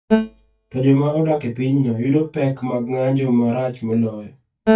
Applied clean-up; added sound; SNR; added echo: neural mask model DeepFilterNet 3.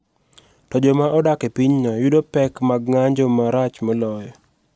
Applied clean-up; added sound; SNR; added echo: none; none; none; none.